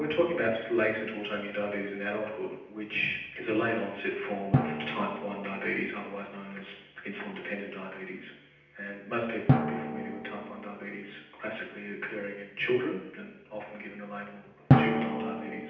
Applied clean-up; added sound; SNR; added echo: none; Drum; 0 dB; reverberation time 0.9 s.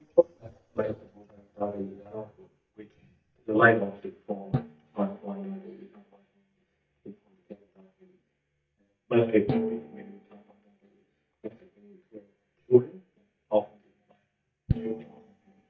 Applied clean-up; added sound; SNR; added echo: neural mask model DeepFilterNet 3.